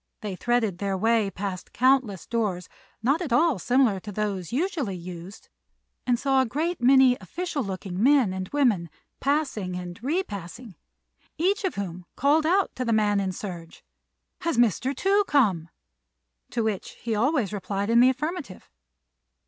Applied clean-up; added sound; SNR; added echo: none; none; none; none.